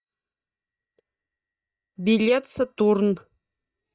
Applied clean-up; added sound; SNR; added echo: neural mask model DeepFilterNet 3.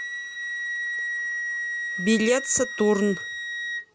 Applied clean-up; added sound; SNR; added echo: none; Wind instrument, woodwind instrument; 4 dB; none.